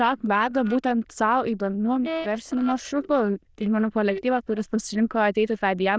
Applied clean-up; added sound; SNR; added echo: neural diffusion model UNIVERSE++.